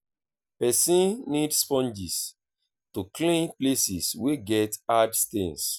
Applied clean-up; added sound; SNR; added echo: none; none; none; none.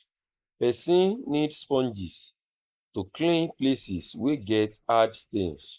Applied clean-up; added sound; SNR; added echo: neural mask model Resemble Enhance denoiser.